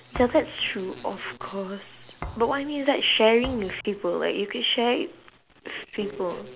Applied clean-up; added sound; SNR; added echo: none; Thump, thud; 15 dB; none.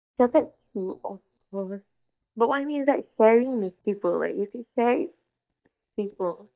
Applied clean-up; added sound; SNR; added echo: neural mask model DeepFilterNet 3.